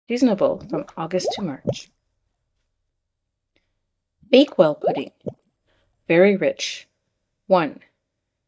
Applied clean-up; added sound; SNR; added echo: neural mask model DeepFilterNet 3.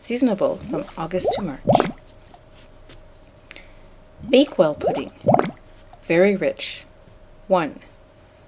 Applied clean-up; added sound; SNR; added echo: none; Water / Liquid; 3 dB; none.